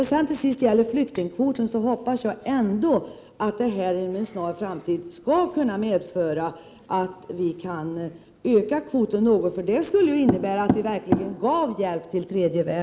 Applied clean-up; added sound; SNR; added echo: none; none; none; none.